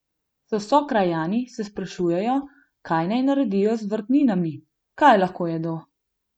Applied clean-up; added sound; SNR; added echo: none; none; none; none.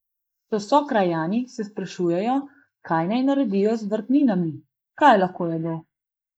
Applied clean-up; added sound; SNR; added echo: neural mask model Resemble Enhance denoiser.